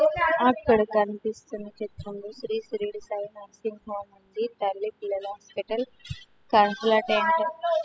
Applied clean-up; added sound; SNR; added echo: classical method spectral subtraction.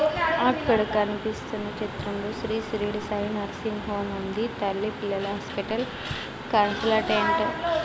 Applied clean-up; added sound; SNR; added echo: none; Raindrop / Drip; 20 dB; none.